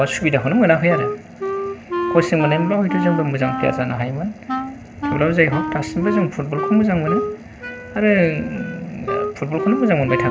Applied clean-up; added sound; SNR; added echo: none; Wind instrument, woodwind instrument; 6 dB; reverberation time 0.4 s.